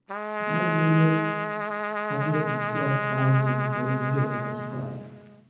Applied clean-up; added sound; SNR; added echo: none; Trumpet; 2 dB; reverberation time 1.0 s.